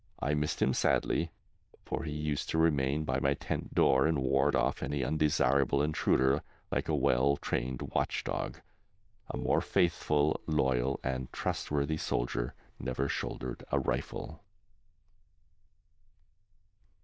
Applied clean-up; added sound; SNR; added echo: neural diffusion model UNIVERSE++.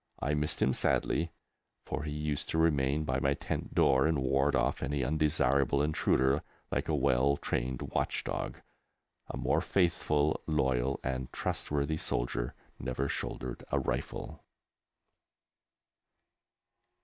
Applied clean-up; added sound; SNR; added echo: none; none; none; none.